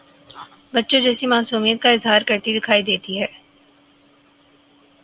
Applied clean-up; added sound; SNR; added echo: none; none; none; none.